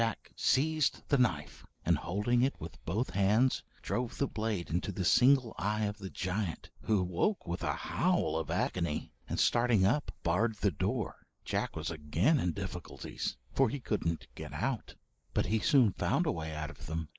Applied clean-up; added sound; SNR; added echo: neural mask model Resemble Enhance denoiser.